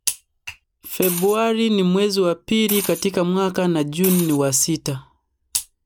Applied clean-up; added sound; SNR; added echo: none; Liquid; 9 dB; none.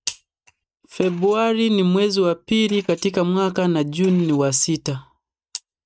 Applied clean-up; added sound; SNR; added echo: neural mask model RNNoise.